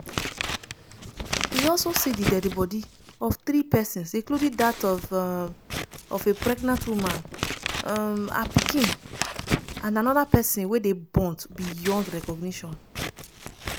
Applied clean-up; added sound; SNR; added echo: none; Scissors; 7 dB; none.